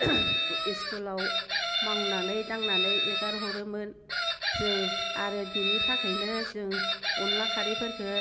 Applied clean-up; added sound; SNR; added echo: none; Chicken, rooster; -3 dB; none.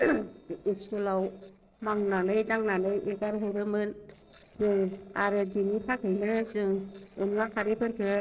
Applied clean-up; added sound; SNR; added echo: neural separator model SepFormer DNS4.